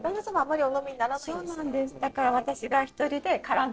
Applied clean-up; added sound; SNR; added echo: neural separator model SepFormer DNS4.